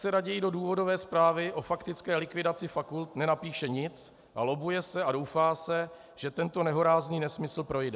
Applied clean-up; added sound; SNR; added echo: none; none; none; none.